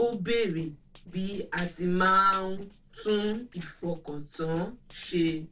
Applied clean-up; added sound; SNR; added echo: neural separator model SepFormer DNS4.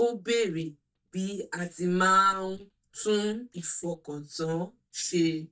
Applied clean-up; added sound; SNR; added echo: neural mask model DeepFilterNet 3.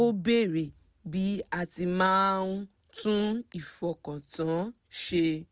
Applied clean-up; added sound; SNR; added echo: none; none; none; none.